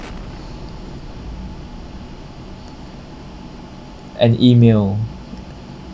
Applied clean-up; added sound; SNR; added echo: none; Explosion; 18 dB; none.